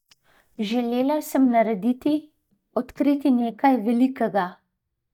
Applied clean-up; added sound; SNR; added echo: neural mask model DeepFilterNet 3.